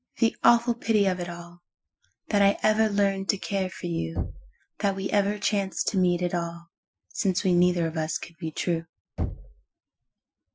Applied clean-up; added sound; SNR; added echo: classical method Wiener filter.